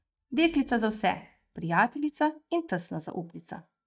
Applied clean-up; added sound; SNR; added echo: neural mask model DeepFilterNet 3.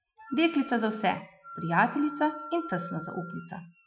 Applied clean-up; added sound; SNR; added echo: classical method Wiener filter.